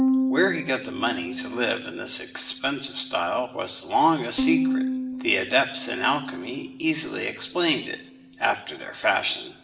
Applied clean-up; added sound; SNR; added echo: none; Bowed string instrument; 4 dB; reverberation time 0.9 s.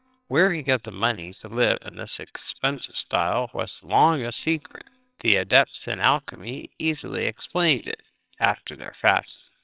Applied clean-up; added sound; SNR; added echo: neural separator model SepFormer WHAMR!.